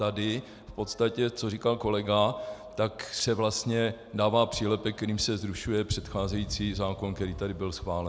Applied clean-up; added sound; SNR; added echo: none; none; none; none.